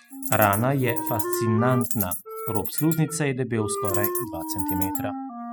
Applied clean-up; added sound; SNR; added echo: classical method spectral subtraction.